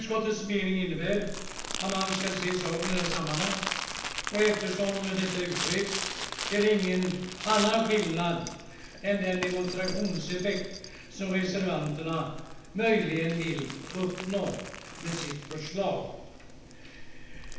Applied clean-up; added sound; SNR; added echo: none; Crumpling, crinkling; 7 dB; reverberation time 0.9 s.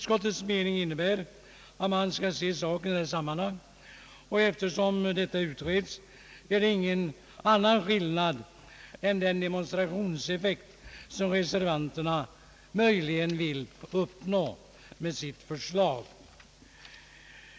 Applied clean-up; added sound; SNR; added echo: none; none; none; none.